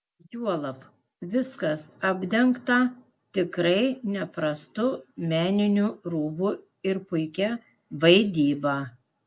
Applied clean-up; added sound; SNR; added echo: none; none; none; none.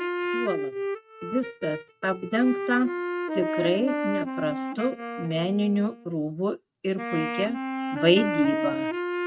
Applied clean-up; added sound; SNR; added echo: neural mask model RNNoise.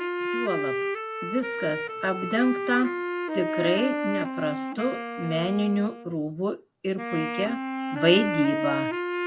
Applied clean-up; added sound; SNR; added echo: none; Wind instrument, woodwind instrument; 3 dB; none.